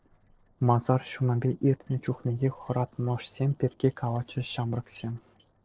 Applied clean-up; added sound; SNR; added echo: neural separator model SepFormer DNS4.